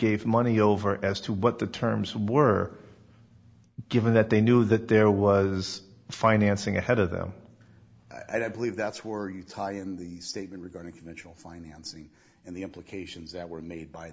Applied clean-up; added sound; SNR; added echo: none; none; none; none.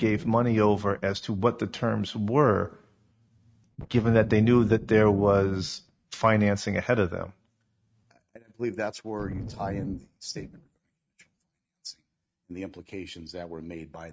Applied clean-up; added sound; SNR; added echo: neural mask model RNNoise.